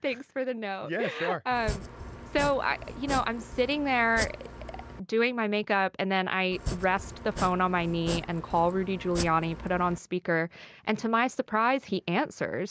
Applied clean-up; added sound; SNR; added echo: none; Domestic sounds, home sounds; 10 dB; none.